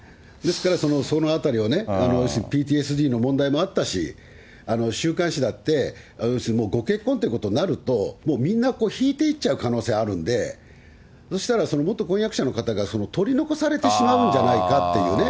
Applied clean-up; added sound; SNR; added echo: none; none; none; none.